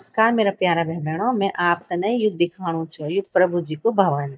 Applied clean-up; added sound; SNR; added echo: neural mask model DeepFilterNet 3.